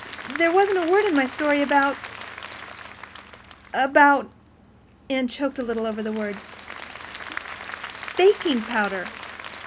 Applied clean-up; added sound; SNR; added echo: none; Applause / Crowd; 14 dB; none.